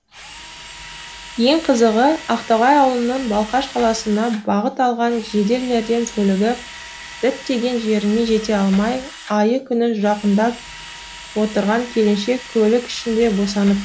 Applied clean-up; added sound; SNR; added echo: none; Drill; 17 dB; none.